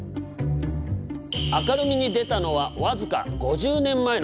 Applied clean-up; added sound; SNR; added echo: none; none; none; none.